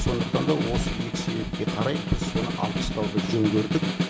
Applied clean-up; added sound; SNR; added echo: none; Snare drum; 1 dB; reverberation time 2.7 s.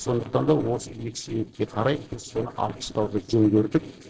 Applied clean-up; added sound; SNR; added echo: neural separator model SepFormer DNS4.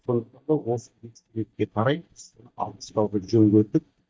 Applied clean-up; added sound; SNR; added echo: neural mask model DeepFilterNet 3.